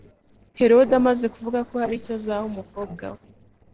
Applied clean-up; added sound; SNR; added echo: neural separator model SepFormer DNS4.